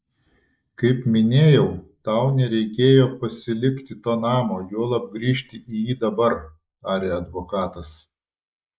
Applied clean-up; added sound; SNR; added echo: neural mask model Resemble Enhance denoiser.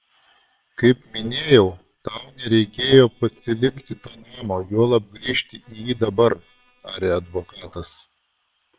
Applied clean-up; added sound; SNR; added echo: neural separator model SepFormer WHAM!.